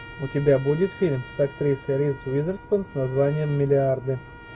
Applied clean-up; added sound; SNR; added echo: none; Trumpet; 20 dB; none.